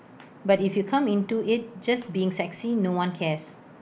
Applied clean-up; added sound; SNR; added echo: none; none; none; none.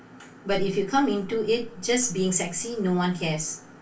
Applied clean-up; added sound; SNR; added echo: none; none; none; reverberation time 0.1 s.